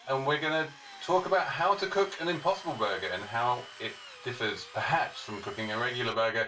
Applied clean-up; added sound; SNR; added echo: none; Drill; 18 dB; reverberation time 0.2 s.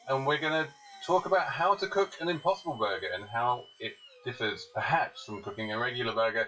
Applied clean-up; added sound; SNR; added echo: classical method WPE with log-MMSE.